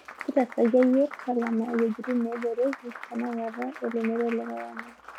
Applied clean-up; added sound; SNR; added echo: none; Applause; 15 dB; none.